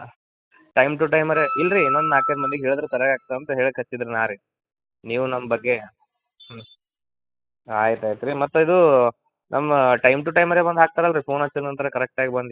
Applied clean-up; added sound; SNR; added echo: classical method spectral subtraction.